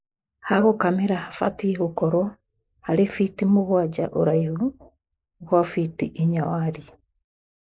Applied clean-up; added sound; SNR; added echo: neural mask model Resemble Enhance denoiser.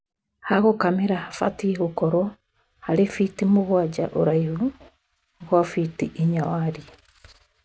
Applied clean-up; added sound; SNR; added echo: none; none; none; none.